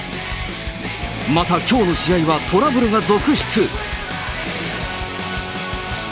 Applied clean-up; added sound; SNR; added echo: none; none; none; none.